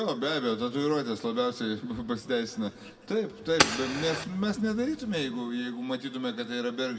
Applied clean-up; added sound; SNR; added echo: none; Fire; 2 dB; reverberation time 1.0 s.